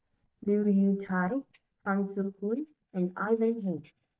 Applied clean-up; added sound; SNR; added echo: neural mask model DeepFilterNet 3.